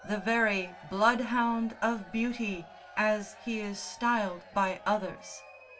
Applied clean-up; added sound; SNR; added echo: none; Crowd / Cheering; 19 dB; reverberation time 0.2 s.